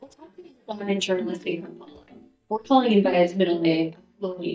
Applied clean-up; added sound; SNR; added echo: neural mask model DeepFilterNet 3.